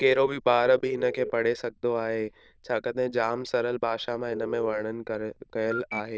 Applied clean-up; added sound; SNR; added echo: neural diffusion model UNIVERSE++.